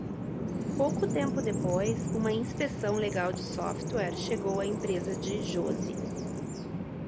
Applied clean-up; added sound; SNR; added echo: none; Bird vocalization, bird call, bird song; 1 dB; none.